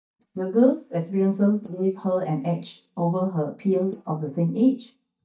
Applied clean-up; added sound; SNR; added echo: neural mask model DeepFilterNet 3.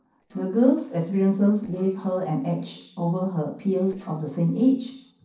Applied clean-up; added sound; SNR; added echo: neural separator model SepFormer DNS4.